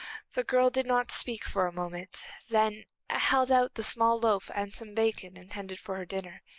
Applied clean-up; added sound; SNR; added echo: neural mask model Resemble Enhance denoiser.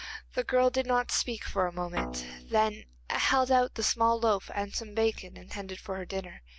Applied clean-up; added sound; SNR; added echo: none; Guitar; 9 dB; none.